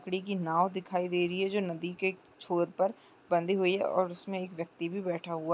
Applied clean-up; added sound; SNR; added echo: none; none; none; none.